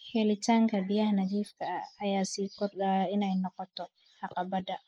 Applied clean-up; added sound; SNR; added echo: neural mask model Resemble Enhance denoiser.